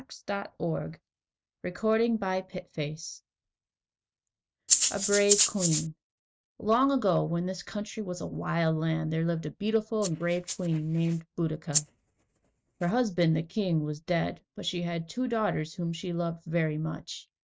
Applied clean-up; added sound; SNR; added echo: neural mask model RNNoise.